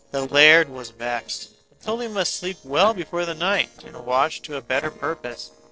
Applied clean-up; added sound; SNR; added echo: neural separator model SepFormer DNS4.